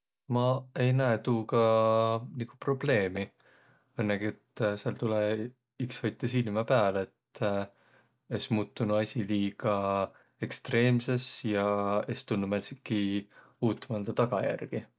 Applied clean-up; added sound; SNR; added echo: none; none; none; none.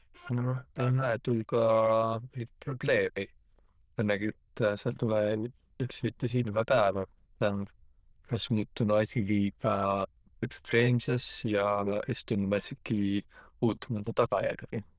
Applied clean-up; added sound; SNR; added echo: neural diffusion model UNIVERSE++.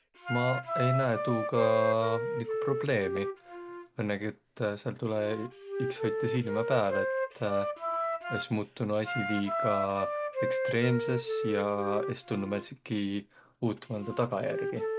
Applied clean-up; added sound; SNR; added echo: none; Wind instrument, woodwind instrument; 3 dB; none.